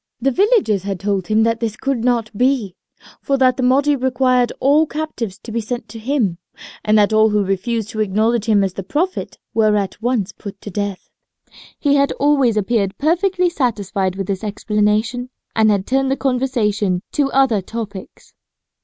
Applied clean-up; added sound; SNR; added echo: none; none; none; none.